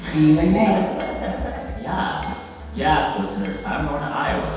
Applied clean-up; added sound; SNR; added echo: none; Hammer / Chink, clink; 20 dB; reverberation time 1.2 s.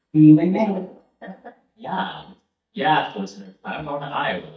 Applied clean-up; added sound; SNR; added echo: neural mask model DeepFilterNet 3.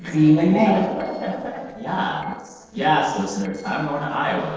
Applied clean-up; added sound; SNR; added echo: neural separator model SepFormer DNS4.